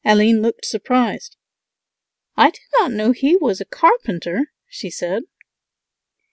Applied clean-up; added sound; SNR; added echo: none; none; none; none.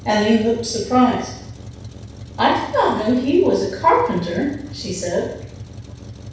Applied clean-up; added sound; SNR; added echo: none; Truck; 15 dB; reverberation time 0.7 s.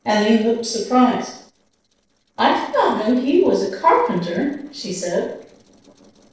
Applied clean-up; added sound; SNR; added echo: neural separator model SepFormer DNS4.